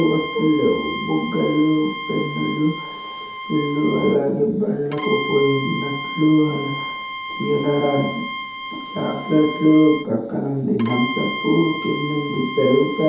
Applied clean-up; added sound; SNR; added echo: none; Bowed string instrument; 9 dB; reverberation time 0.8 s.